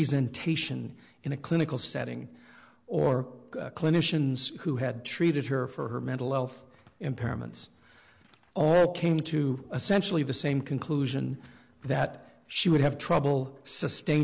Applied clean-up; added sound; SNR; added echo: none; none; none; none.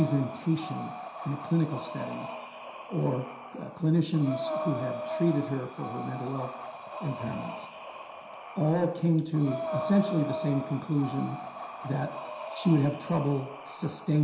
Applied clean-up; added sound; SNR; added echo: none; Breathing; 9 dB; reverberation time 0.7 s.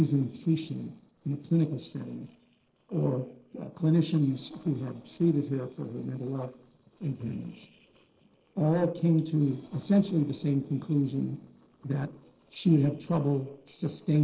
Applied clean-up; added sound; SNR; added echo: neural separator model SepFormer DNS4.